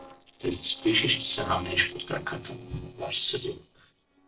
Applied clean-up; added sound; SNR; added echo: neural separator model SepFormer DNS4.